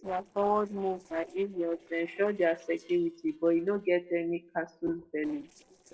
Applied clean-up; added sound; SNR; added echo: neural separator model SepFormer DNS4.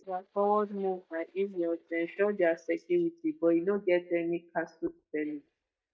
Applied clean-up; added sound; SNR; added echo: neural mask model DeepFilterNet 3.